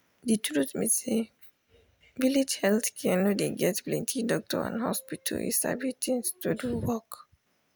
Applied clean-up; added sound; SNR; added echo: none; none; none; none.